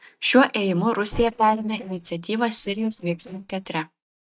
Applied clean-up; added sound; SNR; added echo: neural mask model DeepFilterNet 3.